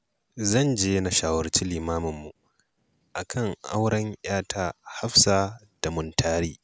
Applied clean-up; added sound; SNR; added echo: none; none; none; none.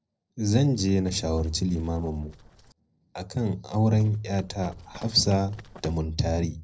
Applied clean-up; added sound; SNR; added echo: neural separator model SepFormer DNS4.